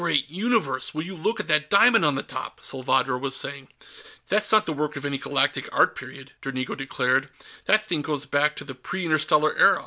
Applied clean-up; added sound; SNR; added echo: none; none; none; none.